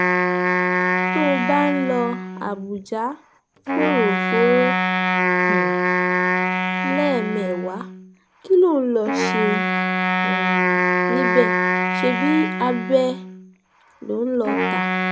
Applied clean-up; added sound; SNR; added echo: none; Wind instrument, woodwind instrument; -2 dB; none.